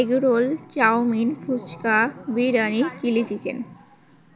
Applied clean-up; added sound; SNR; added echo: none; none; none; none.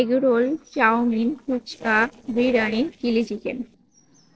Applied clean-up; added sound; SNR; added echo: neural separator model SepFormer DNS4.